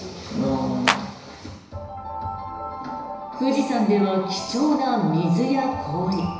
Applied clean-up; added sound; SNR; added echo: none; Clapping; 1 dB; reverberation time 1.0 s.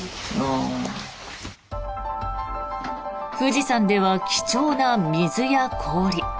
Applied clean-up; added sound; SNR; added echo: none; none; none; none.